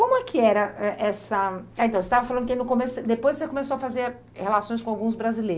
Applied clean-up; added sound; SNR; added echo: none; none; none; none.